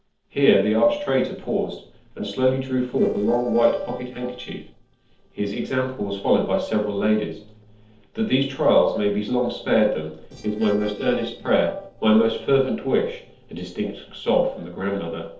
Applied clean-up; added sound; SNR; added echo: neural separator model SepFormer DNS4.